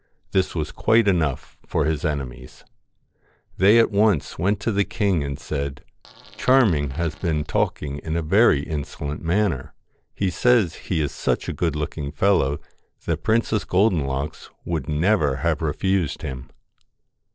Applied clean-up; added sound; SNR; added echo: neural separator model SepFormer DNS4.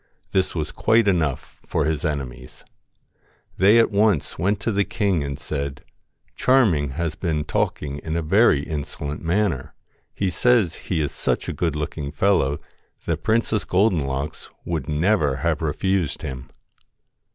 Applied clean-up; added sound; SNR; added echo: none; none; none; none.